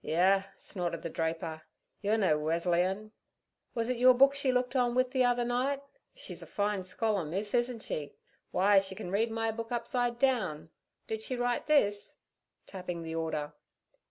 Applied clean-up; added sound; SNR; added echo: none; none; none; none.